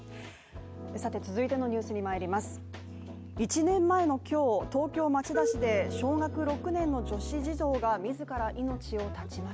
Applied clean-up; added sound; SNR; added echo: none; none; none; none.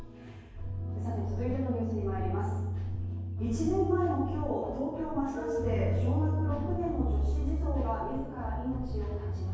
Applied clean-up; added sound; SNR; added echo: none; Breathing; 14 dB; reverberation time 1.3 s.